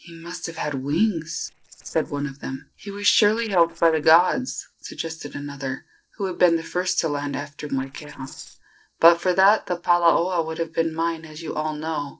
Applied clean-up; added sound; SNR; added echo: neural separator model SepFormer DNS4.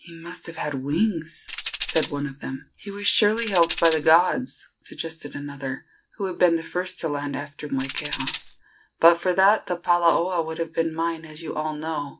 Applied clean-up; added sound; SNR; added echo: none; Tambourine; -1 dB; none.